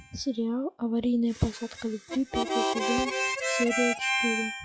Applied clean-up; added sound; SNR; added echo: classical method log-MMSE.